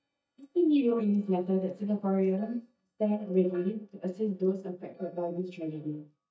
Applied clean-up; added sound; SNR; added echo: neural mask model DeepFilterNet 3.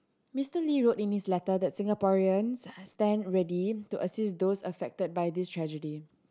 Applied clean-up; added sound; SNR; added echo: none; none; none; none.